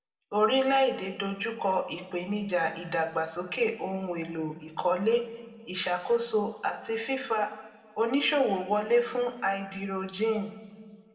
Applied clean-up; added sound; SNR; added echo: none; none; none; reverberation time 1.6 s.